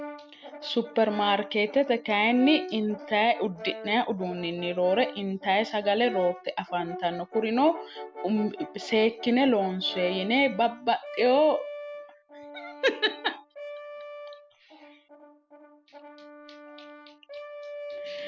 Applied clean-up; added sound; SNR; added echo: none; Brass instrument; 13 dB; none.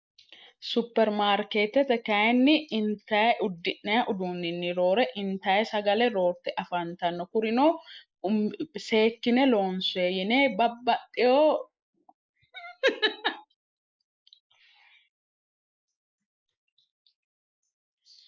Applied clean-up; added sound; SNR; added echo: neural mask model Resemble Enhance denoiser.